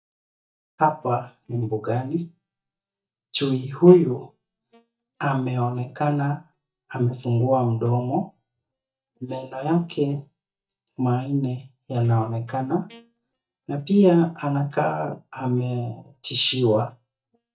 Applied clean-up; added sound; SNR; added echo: neural mask model DeepFilterNet 3.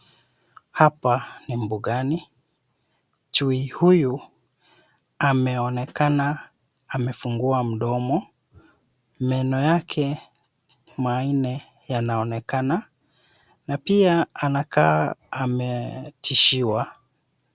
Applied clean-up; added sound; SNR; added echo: none; none; none; none.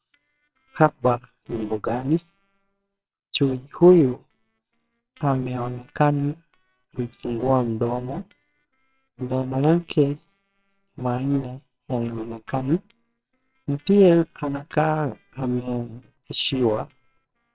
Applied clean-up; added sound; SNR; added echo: neural separator model SepFormer WHAMR!.